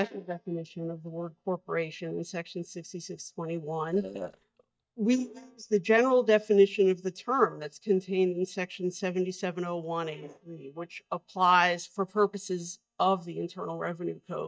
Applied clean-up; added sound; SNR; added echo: neural mask model DeepFilterNet 3.